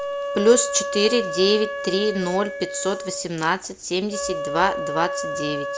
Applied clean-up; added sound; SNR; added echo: none; Wind instrument, woodwind instrument; 6 dB; none.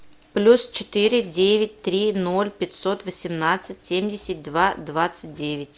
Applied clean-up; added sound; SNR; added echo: none; none; none; none.